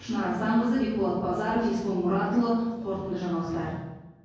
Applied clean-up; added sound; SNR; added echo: none; none; none; reverberation time 1.3 s.